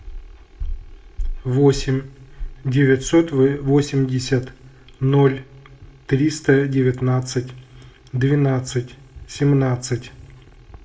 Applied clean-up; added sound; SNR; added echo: none; none; none; reverberation time 0.4 s.